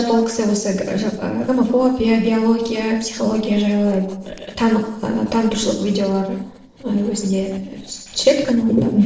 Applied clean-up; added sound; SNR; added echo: neural separator model SepFormer DNS4.